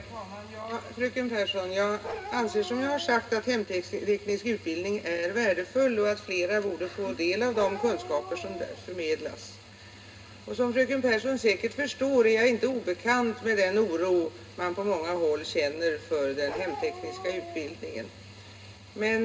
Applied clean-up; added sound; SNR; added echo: none; Bark; 12 dB; reverberation time 0.2 s.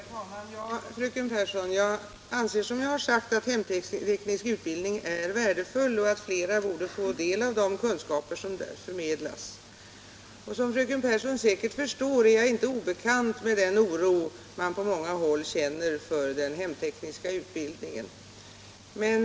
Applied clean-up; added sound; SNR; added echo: none; none; none; none.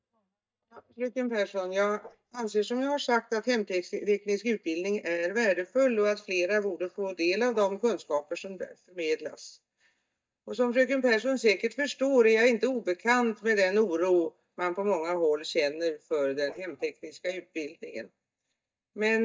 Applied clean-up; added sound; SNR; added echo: neural mask model DeepFilterNet 3.